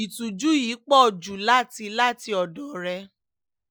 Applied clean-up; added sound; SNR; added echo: none; none; none; none.